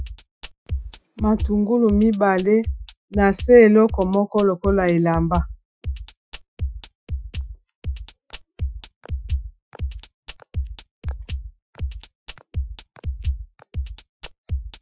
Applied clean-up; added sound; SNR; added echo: classical method Wiener filter.